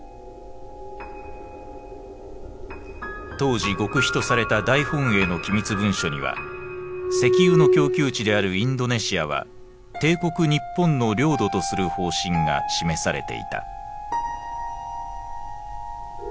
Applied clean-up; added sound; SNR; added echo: none; none; none; none.